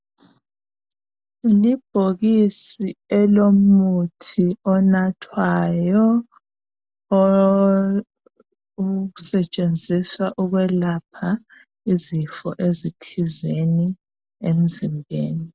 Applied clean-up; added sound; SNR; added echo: none; none; none; none.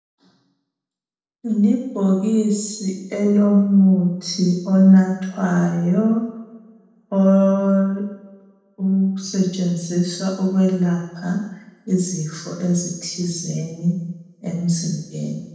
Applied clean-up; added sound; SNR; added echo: none; none; none; reverberation time 0.9 s.